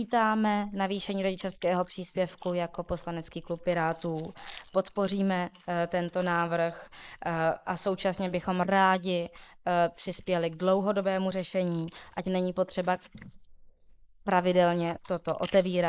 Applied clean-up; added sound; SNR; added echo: neural mask model Resemble Enhance denoiser.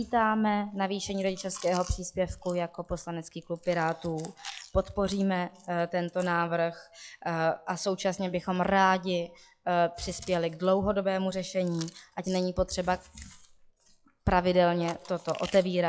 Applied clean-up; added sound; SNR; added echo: classical method log-MMSE.